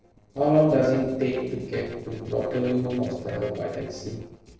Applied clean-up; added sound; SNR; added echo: neural separator model SepFormer DNS4.